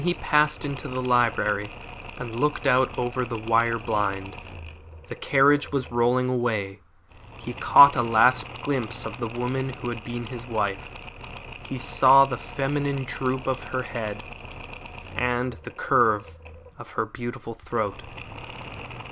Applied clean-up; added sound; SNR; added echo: none; Mechanisms; 14 dB; none.